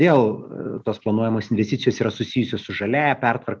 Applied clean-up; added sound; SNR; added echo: none; none; none; none.